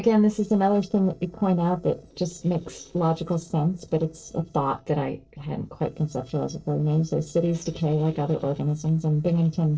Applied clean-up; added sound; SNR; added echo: neural separator model SepFormer DNS4.